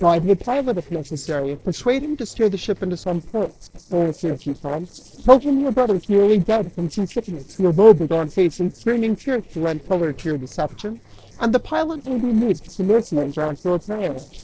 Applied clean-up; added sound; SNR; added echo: neural separator model SepFormer DNS4.